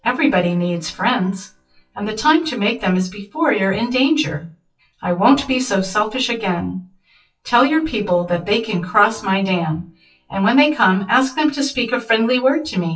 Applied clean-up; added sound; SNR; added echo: classical method WPE with log-MMSE.